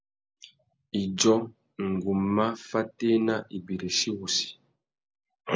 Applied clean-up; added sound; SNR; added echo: none; none; none; none.